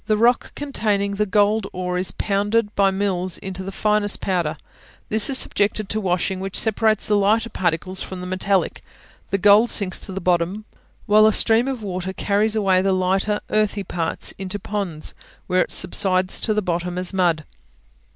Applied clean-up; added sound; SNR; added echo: none; none; none; none.